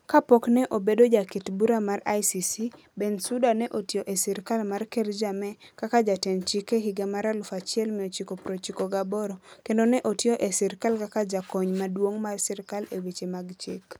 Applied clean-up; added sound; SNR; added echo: none; none; none; none.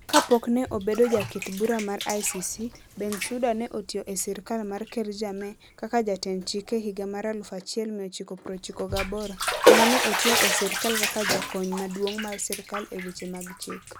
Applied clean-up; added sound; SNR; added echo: none; Bathtub (filling or washing); 1 dB; none.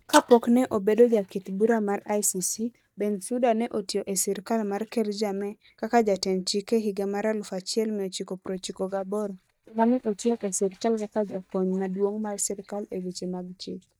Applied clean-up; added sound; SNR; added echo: neural mask model DeepFilterNet 3.